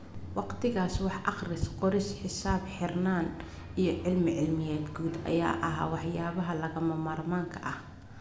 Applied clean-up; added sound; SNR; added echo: none; none; none; none.